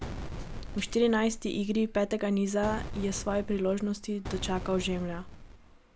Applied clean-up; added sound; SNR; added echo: none; Boom; 9 dB; none.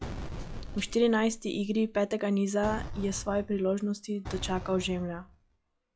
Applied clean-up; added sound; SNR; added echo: classical method log-MMSE.